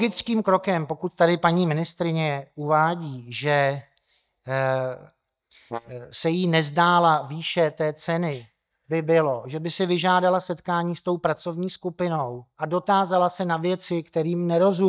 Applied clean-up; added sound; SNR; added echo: neural mask model DeepFilterNet 3.